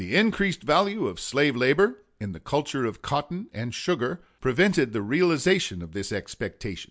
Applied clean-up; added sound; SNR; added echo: none; none; none; none.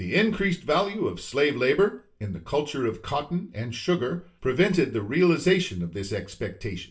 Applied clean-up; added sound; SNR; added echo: none; none; none; reverberation time 0.3 s.